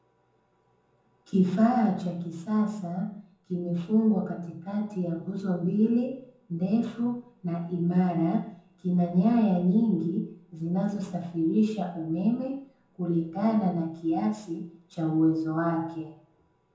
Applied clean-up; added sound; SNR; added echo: none; none; none; reverberation time 0.6 s.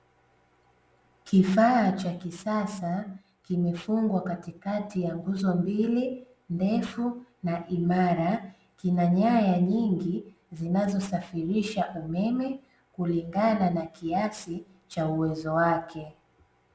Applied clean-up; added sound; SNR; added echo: none; none; none; none.